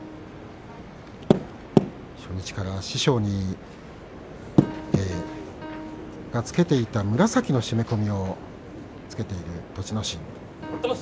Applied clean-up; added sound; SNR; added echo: none; Piano; 19 dB; none.